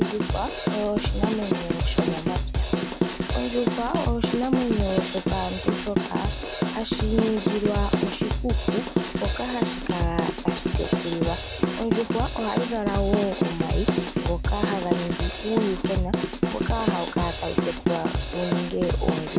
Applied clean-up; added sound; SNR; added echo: none; Drum / Drum kit; -3 dB; none.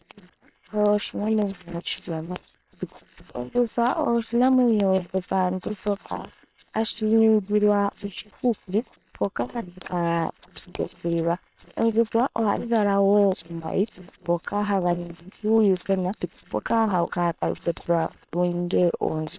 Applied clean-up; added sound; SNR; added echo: neural separator model SepFormer WHAM!.